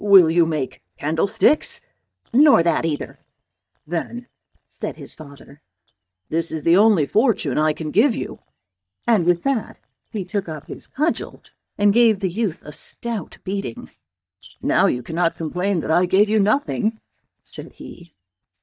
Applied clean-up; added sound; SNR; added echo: neural mask model DeepFilterNet 3.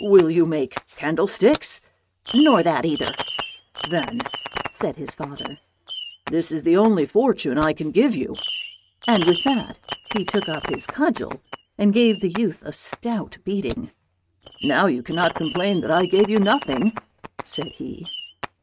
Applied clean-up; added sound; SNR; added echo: neural mask model RNNoise.